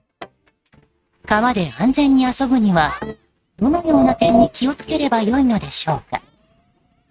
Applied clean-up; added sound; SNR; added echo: neural mask model RNNoise.